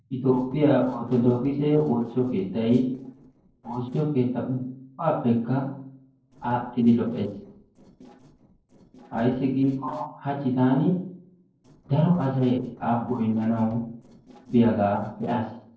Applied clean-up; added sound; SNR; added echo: neural separator model SepFormer DNS4.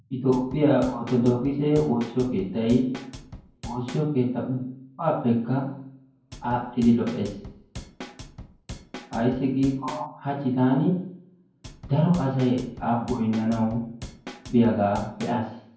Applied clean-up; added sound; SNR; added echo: none; Drum / Drum kit; 16 dB; reverberation time 0.9 s.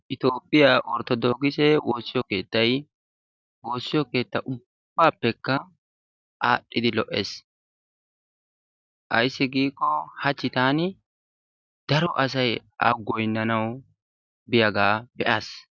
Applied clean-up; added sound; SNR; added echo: none; none; none; none.